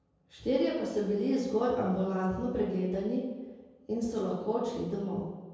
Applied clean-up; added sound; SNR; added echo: none; none; none; reverberation time 1.2 s.